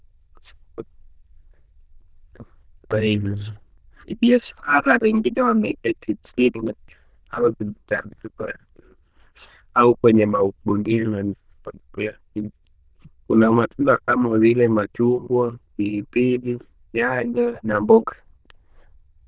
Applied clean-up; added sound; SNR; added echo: neural diffusion model UNIVERSE++.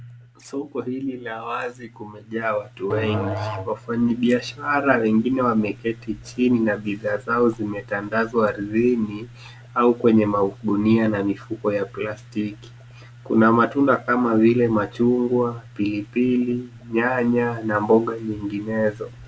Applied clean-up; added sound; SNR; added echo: none; Musical instrument; 10 dB; none.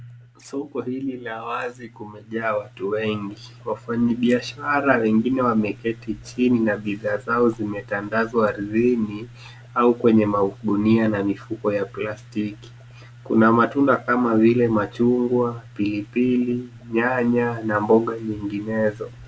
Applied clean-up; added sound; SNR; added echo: none; none; none; none.